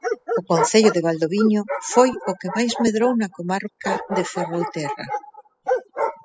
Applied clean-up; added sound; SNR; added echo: classical method spectral subtraction.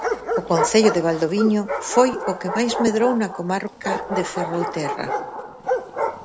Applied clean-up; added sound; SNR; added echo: none; Bark; 4 dB; none.